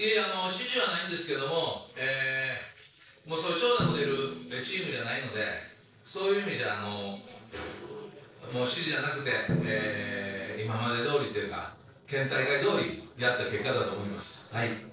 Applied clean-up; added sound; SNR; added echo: neural separator model SepFormer DNS4.